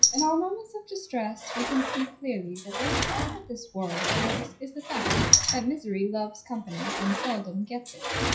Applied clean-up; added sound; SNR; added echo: classical method WPE with log-MMSE.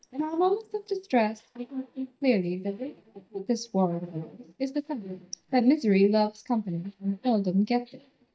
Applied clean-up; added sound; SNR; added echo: neural mask model DeepFilterNet 3.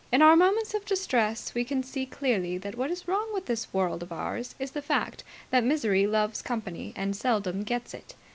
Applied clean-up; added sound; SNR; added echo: none; none; none; none.